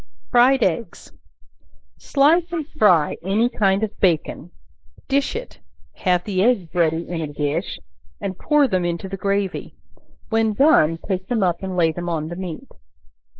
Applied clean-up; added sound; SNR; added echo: neural mask model Resemble Enhance denoiser.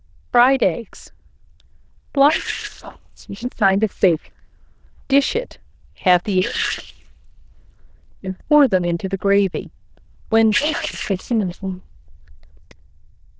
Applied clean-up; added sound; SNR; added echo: neural diffusion model UNIVERSE++.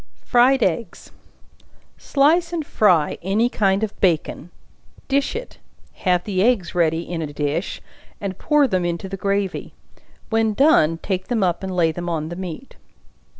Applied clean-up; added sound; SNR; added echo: none; none; none; none.